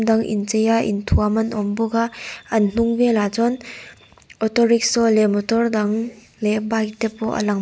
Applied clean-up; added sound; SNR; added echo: none; none; none; none.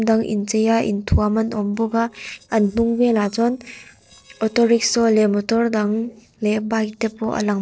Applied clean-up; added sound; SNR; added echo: neural separator model SepFormer DNS4.